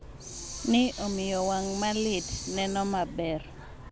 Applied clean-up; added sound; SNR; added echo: none; Hiss; 10 dB; none.